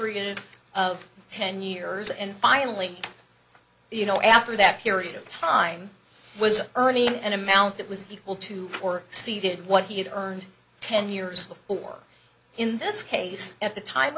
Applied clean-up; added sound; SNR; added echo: none; none; none; none.